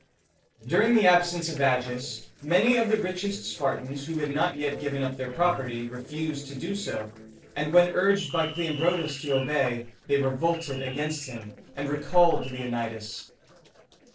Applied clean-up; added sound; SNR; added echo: neural separator model SepFormer DNS4.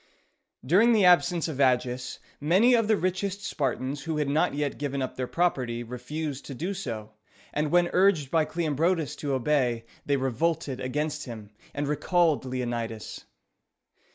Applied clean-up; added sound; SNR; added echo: none; none; none; none.